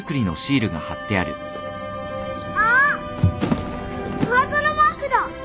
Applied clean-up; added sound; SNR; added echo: none; Fire; 17 dB; none.